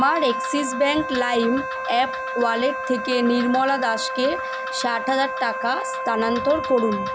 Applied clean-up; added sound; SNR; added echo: none; Wind instrument, woodwind instrument; 6 dB; none.